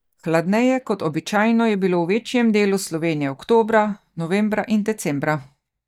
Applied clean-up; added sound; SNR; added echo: neural mask model DeepFilterNet 3.